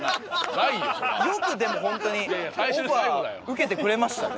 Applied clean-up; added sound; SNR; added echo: none; none; none; none.